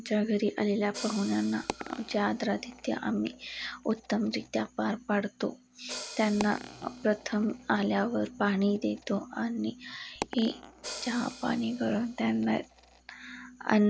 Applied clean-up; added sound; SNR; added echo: none; Hi-hat + Coin (dropping); 15 dB; none.